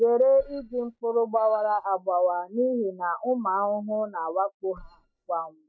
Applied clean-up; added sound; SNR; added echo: neural mask model DeepFilterNet 3.